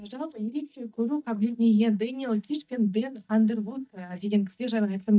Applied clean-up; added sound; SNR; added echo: neural mask model DeepFilterNet 3.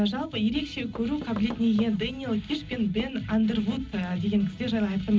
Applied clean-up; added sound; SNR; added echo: none; Knock / Wood; 19 dB; reverberation time 0.4 s.